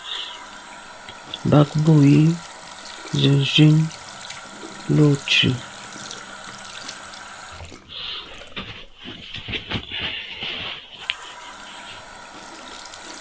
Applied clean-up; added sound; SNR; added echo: none; Water tap, faucet; 16 dB; none.